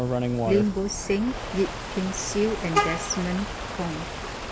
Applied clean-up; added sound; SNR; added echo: none; Stream + Vehicle horn, car horn, honking; 2 dB; none.